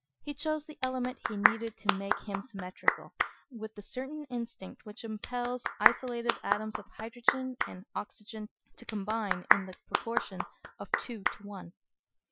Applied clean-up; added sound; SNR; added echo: classical method Wiener filter.